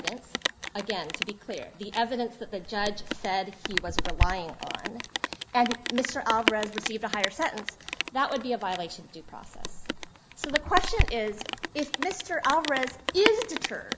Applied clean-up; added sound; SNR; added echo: none; Rain; 2 dB; none.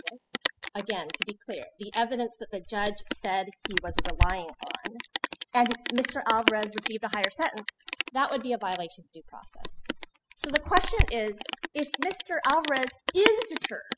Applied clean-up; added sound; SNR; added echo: classical method spectral subtraction.